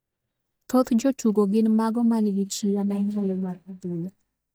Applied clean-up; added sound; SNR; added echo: neural mask model DeepFilterNet 3.